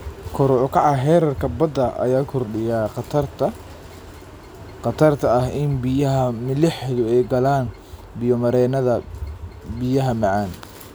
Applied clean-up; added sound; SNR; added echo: none; none; none; none.